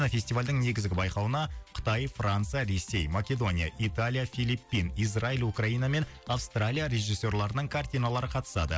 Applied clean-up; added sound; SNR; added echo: none; none; none; none.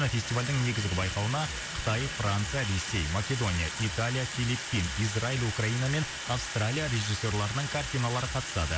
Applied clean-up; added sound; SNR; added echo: none; Sink (filling or washing) / Water tap, faucet; 7 dB; none.